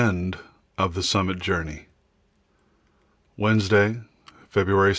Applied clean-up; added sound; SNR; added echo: none; none; none; none.